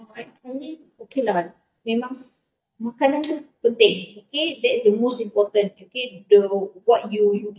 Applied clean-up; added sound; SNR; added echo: neural mask model DeepFilterNet 3.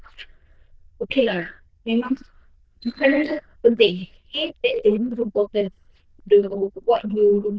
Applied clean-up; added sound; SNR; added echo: neural diffusion model UNIVERSE++.